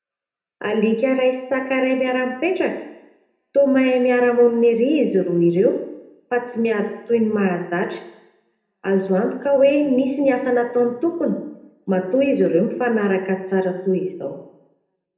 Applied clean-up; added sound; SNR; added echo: none; none; none; reverberation time 0.8 s.